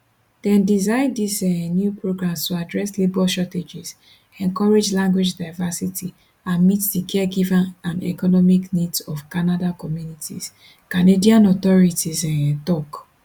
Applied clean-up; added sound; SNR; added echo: none; none; none; none.